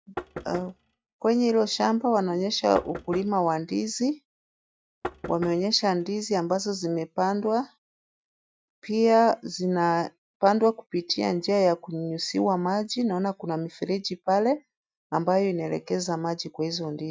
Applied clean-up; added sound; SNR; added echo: neural mask model RNNoise.